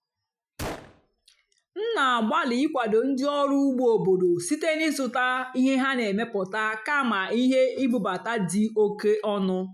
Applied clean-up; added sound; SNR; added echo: classical method Wiener filter.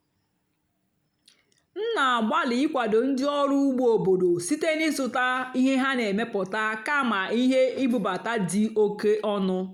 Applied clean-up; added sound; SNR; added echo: none; none; none; none.